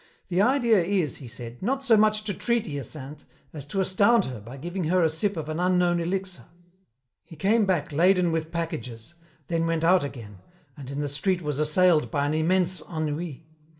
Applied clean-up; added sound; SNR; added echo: none; none; none; reverberation time 0.4 s.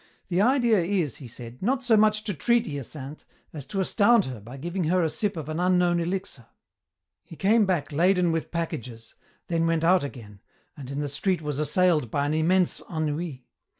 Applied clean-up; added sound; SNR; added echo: none; none; none; none.